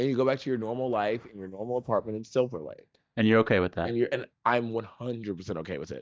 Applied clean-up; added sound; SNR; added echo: neural mask model DeepFilterNet 3.